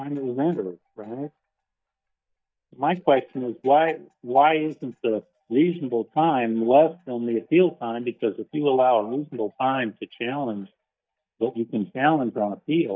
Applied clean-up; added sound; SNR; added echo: neural mask model DeepFilterNet 3.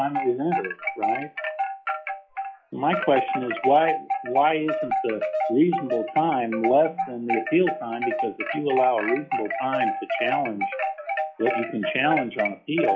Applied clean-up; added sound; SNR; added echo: classical method log-MMSE.